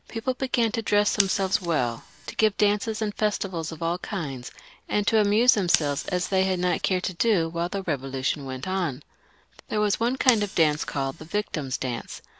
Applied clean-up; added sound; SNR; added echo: none; Scissors; 13 dB; none.